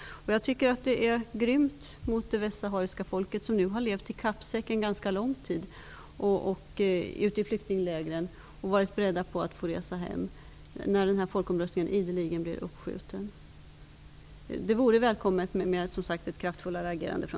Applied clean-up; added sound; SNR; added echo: none; none; none; none.